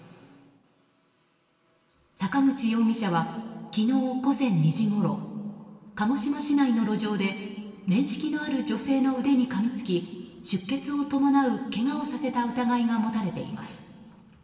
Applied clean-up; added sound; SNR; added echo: none; none; none; reverberation time 2.3 s.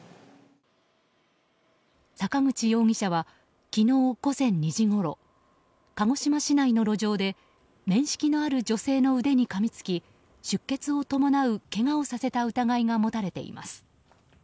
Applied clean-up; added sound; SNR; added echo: none; none; none; none.